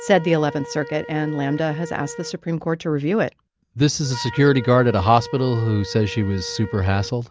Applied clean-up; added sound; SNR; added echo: none; Wind instrument, woodwind instrument; 16 dB; none.